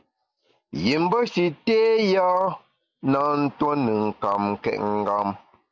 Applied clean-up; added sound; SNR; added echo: none; none; none; none.